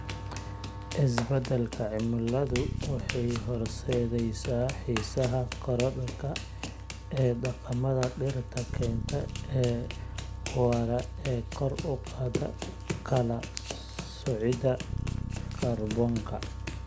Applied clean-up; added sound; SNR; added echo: none; Run + Bass guitar; 5 dB; none.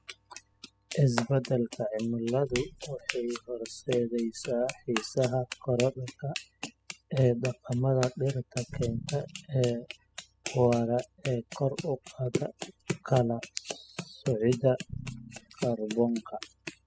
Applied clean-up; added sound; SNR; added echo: classical method spectral subtraction.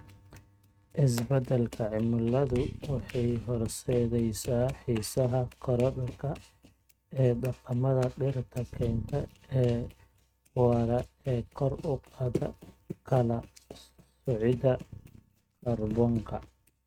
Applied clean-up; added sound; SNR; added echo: neural mask model RNNoise.